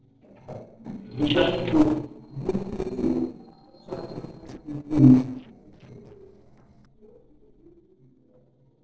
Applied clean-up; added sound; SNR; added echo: neural separator model SepFormer DNS4.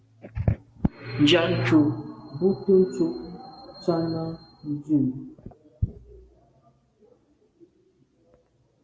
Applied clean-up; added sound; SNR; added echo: none; none; none; none.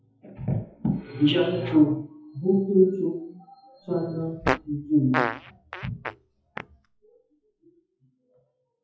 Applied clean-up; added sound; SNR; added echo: classical method WPE with log-MMSE.